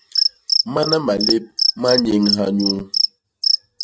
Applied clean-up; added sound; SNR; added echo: neural mask model RNNoise.